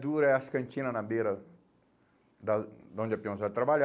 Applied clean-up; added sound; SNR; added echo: none; none; none; none.